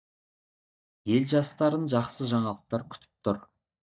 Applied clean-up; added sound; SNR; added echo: neural mask model DeepFilterNet 3.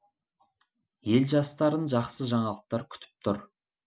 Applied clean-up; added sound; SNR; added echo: none; none; none; none.